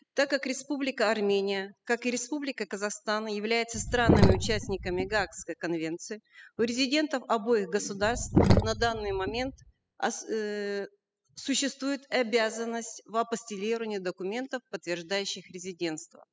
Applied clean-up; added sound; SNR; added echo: classical method spectral subtraction.